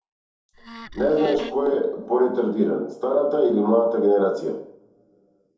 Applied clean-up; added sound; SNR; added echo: none; Wood; 16 dB; reverberation time 2.7 s.